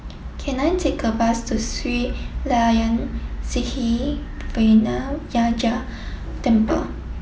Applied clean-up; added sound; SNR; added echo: none; none; none; none.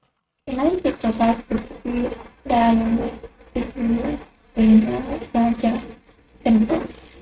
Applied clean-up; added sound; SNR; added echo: neural mask model RNNoise.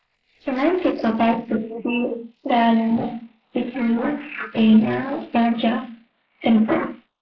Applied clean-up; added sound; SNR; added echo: neural mask model Resemble Enhance denoiser.